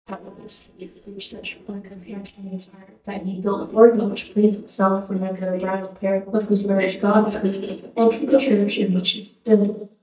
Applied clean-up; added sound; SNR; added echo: neural mask model DeepFilterNet 3.